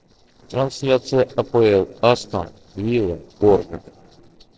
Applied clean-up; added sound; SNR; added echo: neural separator model SepFormer DNS4.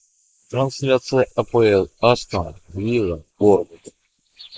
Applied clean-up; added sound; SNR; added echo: neural mask model Resemble Enhance denoiser.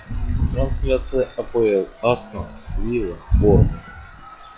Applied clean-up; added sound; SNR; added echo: classical method log-MMSE.